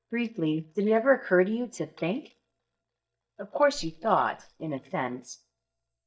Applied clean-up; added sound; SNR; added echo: neural mask model DeepFilterNet 3.